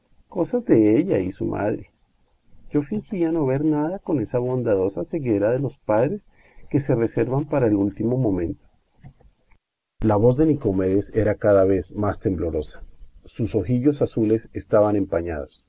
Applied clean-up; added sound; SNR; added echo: none; none; none; none.